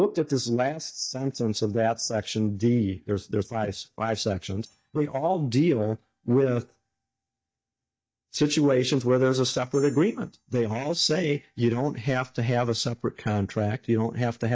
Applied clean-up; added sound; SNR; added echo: neural mask model DeepFilterNet 3.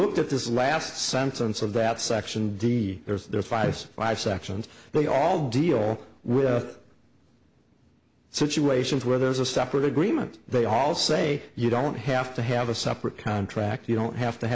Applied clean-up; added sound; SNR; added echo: none; none; none; none.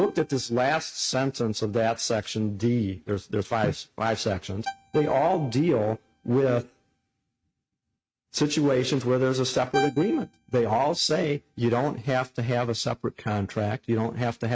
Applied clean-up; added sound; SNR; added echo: neural mask model RNNoise.